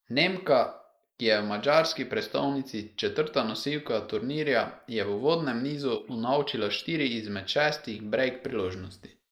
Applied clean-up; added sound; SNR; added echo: neural mask model Resemble Enhance denoiser.